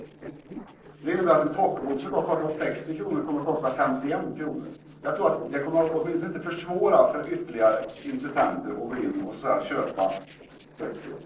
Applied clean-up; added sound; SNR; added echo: neural separator model SepFormer DNS4.